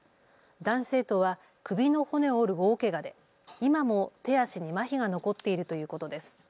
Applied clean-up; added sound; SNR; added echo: none; none; none; none.